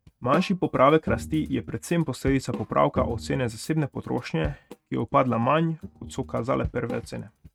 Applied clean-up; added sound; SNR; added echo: neural mask model RNNoise.